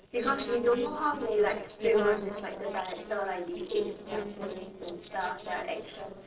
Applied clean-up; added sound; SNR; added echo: neural separator model SepFormer DNS4.